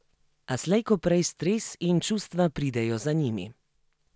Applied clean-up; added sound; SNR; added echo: none; none; none; none.